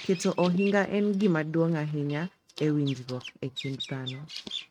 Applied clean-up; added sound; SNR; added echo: neural mask model RNNoise.